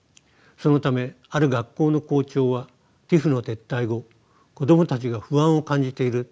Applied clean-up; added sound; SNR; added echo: none; none; none; none.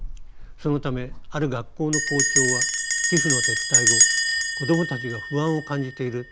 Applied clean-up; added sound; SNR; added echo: none; Bell; -3 dB; none.